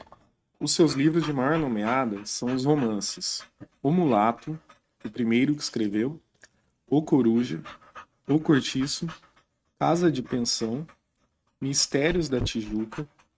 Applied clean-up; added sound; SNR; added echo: neural mask model RNNoise.